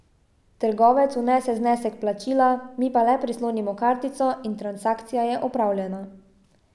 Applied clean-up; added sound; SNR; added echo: none; none; none; none.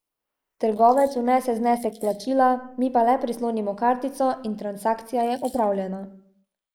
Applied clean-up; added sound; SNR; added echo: neural mask model Resemble Enhance denoiser.